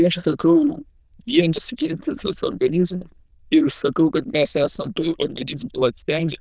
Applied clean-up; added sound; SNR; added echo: neural diffusion model UNIVERSE++.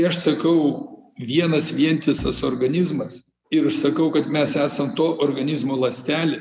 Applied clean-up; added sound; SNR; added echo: none; Bowed string instrument; 17 dB; none.